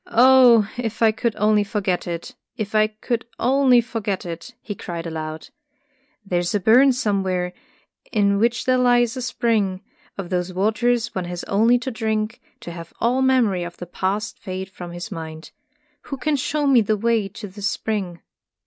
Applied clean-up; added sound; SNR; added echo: none; none; none; none.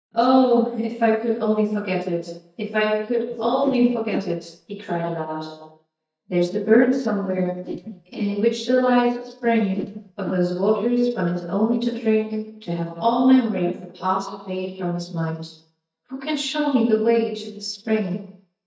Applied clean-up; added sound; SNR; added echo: neural mask model DeepFilterNet 3.